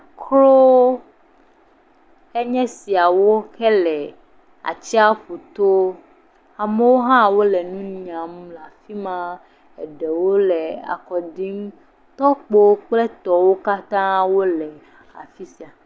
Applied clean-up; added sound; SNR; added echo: none; none; none; none.